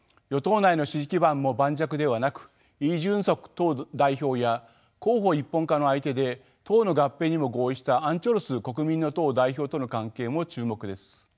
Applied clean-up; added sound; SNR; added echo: none; none; none; none.